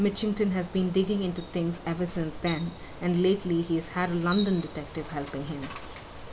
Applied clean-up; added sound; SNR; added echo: none; Bicycle; 13 dB; none.